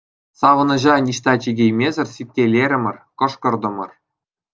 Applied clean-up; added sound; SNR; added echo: none; none; none; none.